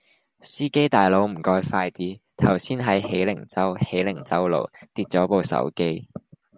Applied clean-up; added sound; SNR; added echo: none; none; none; none.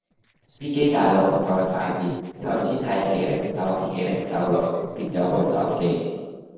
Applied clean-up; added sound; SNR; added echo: neural separator model SepFormer DNS4.